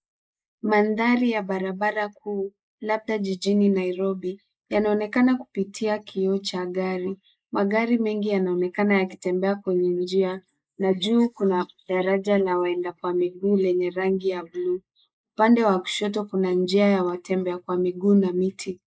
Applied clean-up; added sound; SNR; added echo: neural mask model Resemble Enhance denoiser.